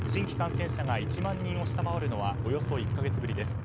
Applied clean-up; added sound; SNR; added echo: none; Truck; -4 dB; none.